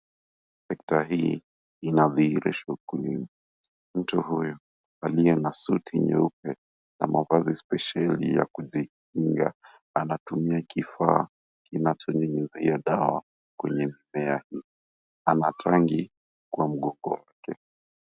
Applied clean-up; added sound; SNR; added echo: none; none; none; none.